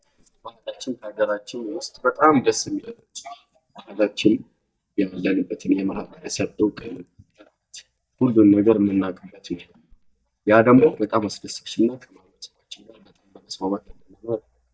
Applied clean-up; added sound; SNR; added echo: neural mask model DeepFilterNet 3.